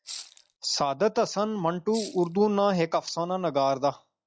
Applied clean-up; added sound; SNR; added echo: classical method log-MMSE.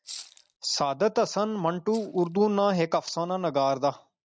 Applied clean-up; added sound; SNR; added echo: neural mask model RNNoise.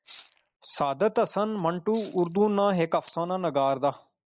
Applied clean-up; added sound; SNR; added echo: neural mask model Resemble Enhance denoiser.